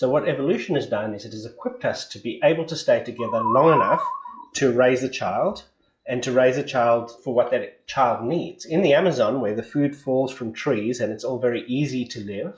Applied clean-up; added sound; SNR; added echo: classical method log-MMSE.